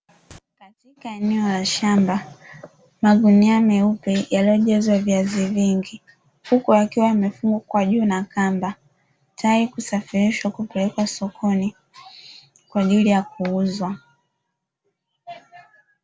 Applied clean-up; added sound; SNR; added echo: none; none; none; none.